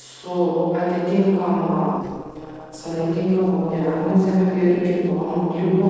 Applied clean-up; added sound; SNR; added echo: neural separator model SepFormer DNS4.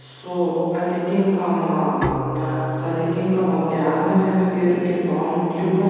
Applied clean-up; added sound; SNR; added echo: none; Bowed string instrument; 12 dB; reverberation time 2.1 s.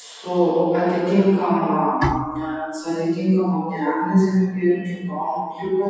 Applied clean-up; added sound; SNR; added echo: classical method WPE with log-MMSE.